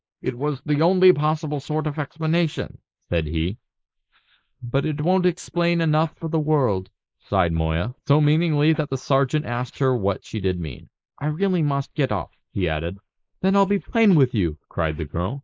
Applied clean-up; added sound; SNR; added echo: neural mask model Resemble Enhance denoiser.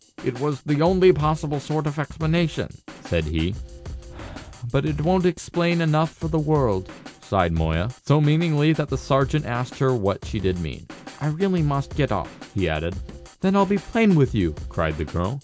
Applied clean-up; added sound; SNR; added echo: none; Drum kit; 16 dB; none.